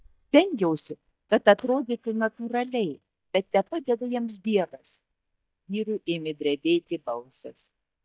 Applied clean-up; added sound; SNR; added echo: neural mask model DeepFilterNet 3.